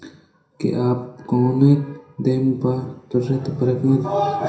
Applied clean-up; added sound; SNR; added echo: none; none; none; reverberation time 0.6 s.